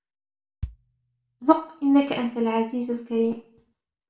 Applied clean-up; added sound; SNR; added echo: none; Bass drum; 17 dB; reverberation time 0.4 s.